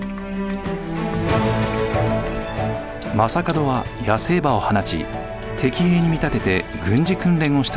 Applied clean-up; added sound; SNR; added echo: none; Sink (filling or washing); 15 dB; none.